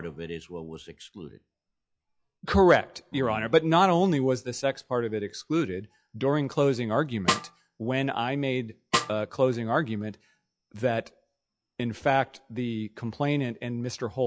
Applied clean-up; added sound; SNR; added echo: classical method log-MMSE.